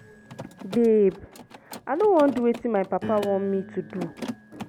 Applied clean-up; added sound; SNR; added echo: none; Piano + Mechanisms; 14 dB; none.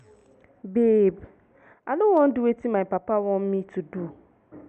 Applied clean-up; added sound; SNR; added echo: none; none; none; none.